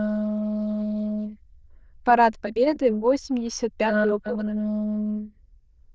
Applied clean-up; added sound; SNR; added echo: neural diffusion model UNIVERSE++.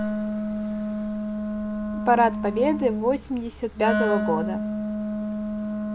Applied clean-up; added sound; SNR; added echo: none; Wind instrument, woodwind instrument; 1 dB; none.